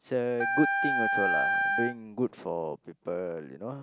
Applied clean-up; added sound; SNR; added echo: none; Wind instrument, woodwind instrument; -4 dB; none.